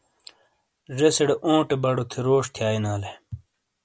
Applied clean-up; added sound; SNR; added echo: none; none; none; none.